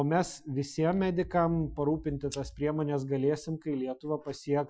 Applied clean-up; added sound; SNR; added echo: classical method Wiener filter.